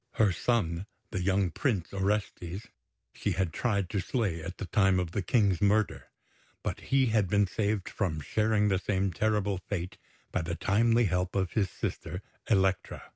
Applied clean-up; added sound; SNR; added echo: none; none; none; none.